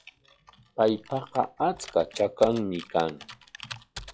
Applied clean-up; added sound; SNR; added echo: classical method log-MMSE.